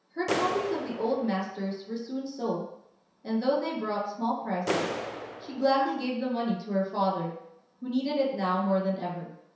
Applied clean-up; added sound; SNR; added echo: none; Clapping; 9 dB; reverberation time 0.7 s.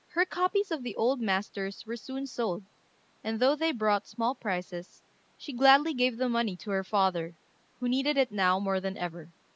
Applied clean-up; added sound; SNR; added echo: none; none; none; none.